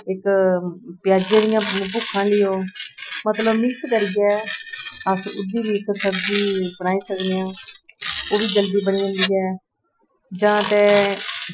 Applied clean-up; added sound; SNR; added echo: classical method Wiener filter.